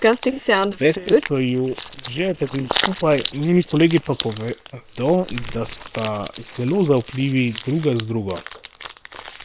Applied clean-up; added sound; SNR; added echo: neural separator model SepFormer WHAM!.